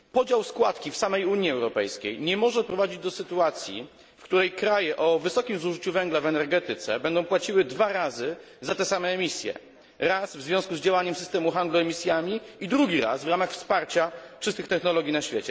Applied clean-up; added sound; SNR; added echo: none; none; none; none.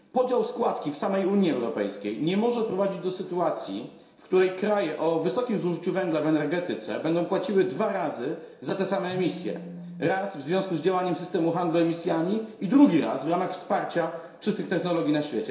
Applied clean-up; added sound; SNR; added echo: none; Telephone; 13 dB; reverberation time 0.7 s.